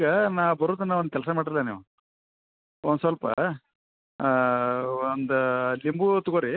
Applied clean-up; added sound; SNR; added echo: none; none; none; none.